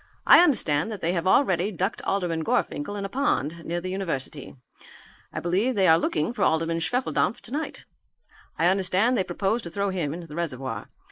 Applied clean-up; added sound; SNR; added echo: neural mask model Resemble Enhance denoiser.